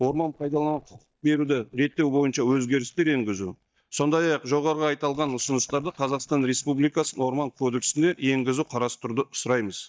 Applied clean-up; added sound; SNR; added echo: neural mask model DeepFilterNet 3.